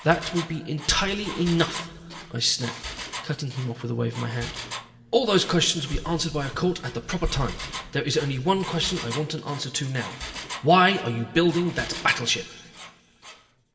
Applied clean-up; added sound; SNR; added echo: none; Engine; 14 dB; reverberation time 1.9 s.